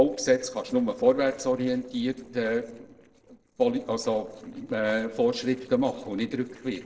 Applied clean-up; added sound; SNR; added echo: neural separator model SepFormer DNS4.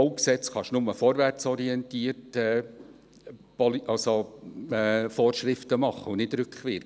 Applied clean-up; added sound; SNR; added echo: none; none; none; none.